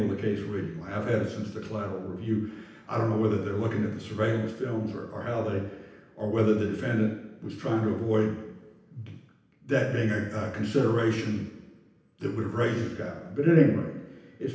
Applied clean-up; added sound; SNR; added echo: none; none; none; reverberation time 0.9 s.